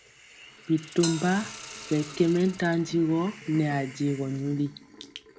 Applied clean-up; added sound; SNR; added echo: none; Hiss + Bell; 15 dB; none.